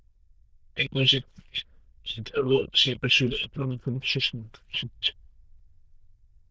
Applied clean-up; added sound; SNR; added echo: neural diffusion model UNIVERSE++.